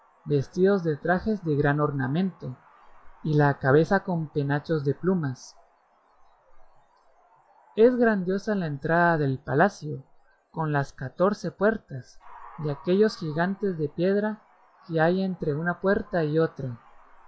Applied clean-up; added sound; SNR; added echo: classical method log-MMSE.